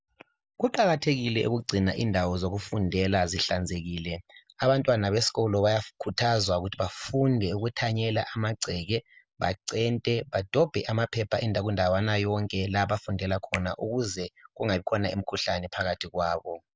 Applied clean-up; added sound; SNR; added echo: none; Finger snapping; 16 dB; none.